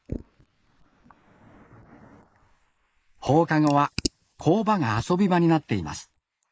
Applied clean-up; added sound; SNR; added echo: neural mask model Resemble Enhance denoiser.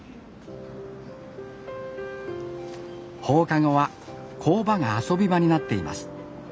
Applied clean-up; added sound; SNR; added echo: none; none; none; none.